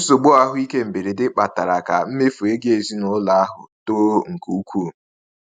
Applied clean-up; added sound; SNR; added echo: none; none; none; none.